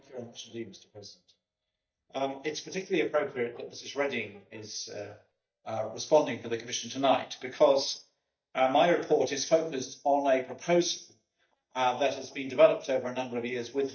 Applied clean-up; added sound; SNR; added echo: neural mask model DeepFilterNet 3.